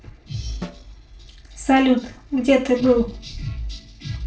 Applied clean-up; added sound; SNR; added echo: neural separator model SepFormer DNS4.